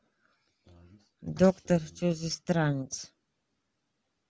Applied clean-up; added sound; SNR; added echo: none; none; none; none.